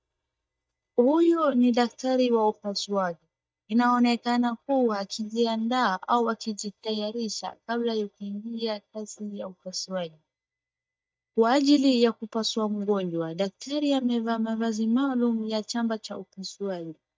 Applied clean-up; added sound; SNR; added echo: neural mask model DeepFilterNet 3.